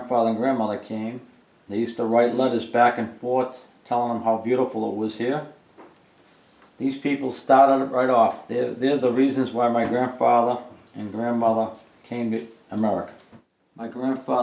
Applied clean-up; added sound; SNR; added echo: none; none; none; none.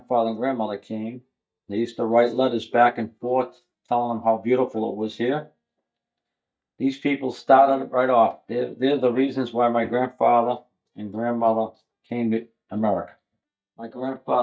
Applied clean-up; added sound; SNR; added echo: neural mask model DeepFilterNet 3.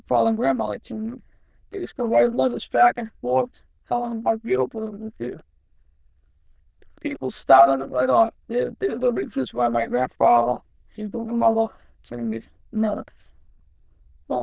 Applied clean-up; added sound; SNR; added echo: neural diffusion model UNIVERSE++.